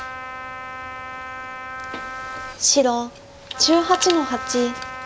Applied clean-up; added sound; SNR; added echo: none; Wind instrument, woodwind instrument; 10 dB; none.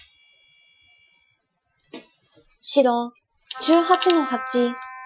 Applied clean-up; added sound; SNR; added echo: classical method Wiener filter.